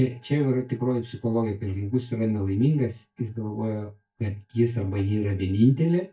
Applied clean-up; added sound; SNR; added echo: neural mask model DeepFilterNet 3.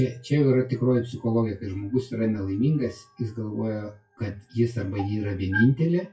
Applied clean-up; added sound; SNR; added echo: classical method WPE with log-MMSE.